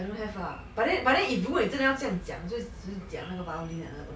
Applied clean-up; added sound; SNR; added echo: none; none; none; none.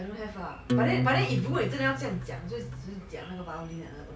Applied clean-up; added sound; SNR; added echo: none; Acoustic guitar; -2 dB; none.